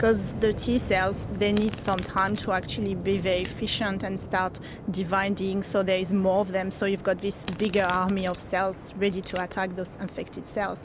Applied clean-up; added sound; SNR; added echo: none; Waves, surf + Domestic sounds, home sounds; 11 dB; none.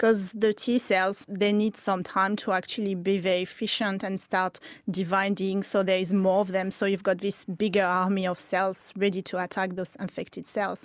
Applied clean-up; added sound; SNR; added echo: none; none; none; none.